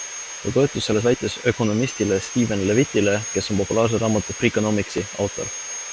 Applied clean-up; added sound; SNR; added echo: none; Sawing; 12 dB; none.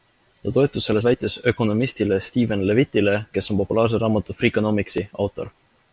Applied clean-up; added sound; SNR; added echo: none; none; none; none.